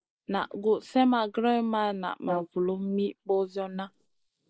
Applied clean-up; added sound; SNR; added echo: neural mask model Resemble Enhance denoiser.